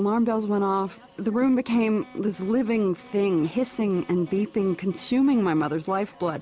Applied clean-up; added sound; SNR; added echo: none; none; none; none.